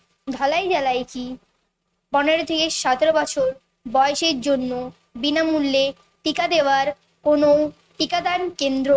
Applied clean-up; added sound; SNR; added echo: neural mask model RNNoise.